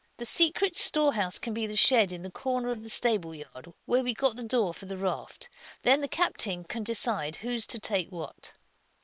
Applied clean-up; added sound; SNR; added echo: neural separator model SepFormer WHAM!.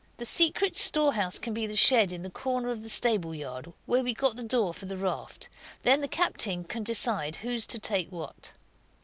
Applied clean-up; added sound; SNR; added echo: none; none; none; none.